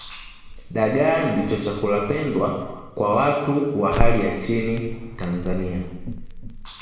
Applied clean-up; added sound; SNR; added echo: none; Crackle; 4 dB; reverberation time 1.1 s.